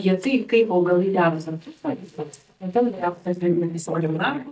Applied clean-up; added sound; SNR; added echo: neural mask model DeepFilterNet 3.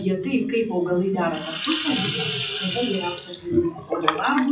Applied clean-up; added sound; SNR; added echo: classical method WPE with log-MMSE.